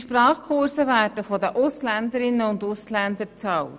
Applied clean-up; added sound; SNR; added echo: none; none; none; none.